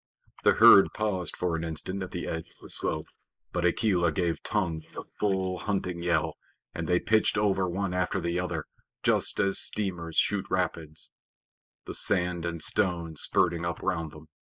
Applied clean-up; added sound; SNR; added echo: neural mask model Resemble Enhance denoiser.